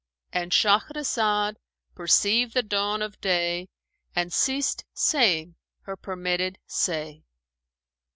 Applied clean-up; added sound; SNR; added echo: none; none; none; none.